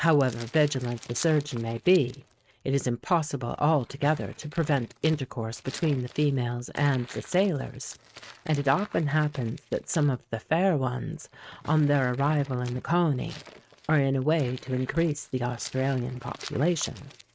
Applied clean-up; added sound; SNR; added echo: neural mask model RNNoise.